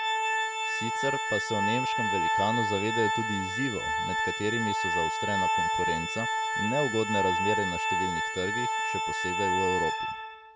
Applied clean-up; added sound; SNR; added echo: none; Organ; -4 dB; none.